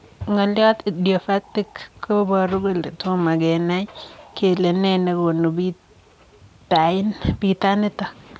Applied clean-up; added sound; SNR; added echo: none; none; none; none.